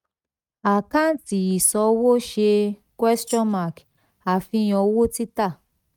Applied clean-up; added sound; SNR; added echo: neural mask model RNNoise.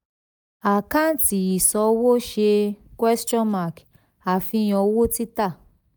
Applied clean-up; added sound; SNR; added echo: neural mask model DeepFilterNet 3.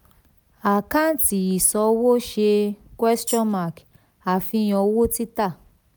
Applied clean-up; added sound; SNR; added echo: none; Tambourine; 11 dB; none.